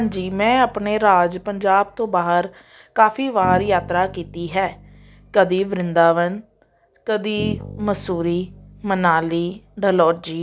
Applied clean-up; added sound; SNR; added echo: none; Bass guitar; 16 dB; none.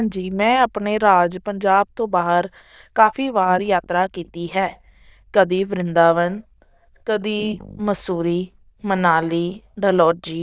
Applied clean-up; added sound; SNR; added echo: neural diffusion model UNIVERSE++.